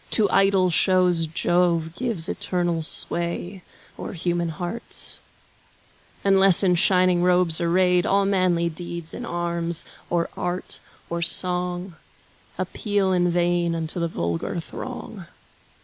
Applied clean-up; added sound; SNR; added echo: none; none; none; none.